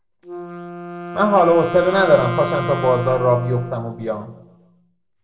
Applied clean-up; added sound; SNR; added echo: none; Wind instrument, woodwind instrument; 10 dB; reverberation time 0.6 s.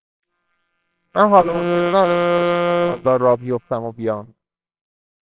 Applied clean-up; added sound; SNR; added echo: neural separator model SepFormer WHAMR!.